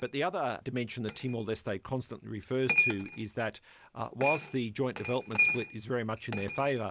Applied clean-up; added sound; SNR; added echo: none; Coin (dropping); -4 dB; none.